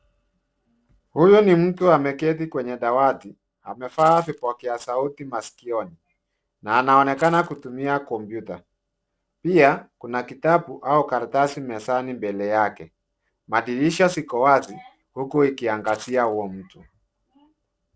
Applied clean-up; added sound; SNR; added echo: neural separator model SepFormer DNS4.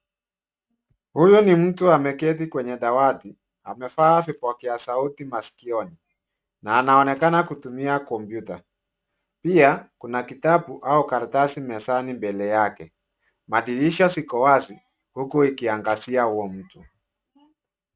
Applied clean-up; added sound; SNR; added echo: neural mask model RNNoise.